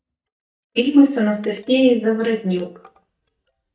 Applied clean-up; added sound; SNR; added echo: neural mask model DeepFilterNet 3.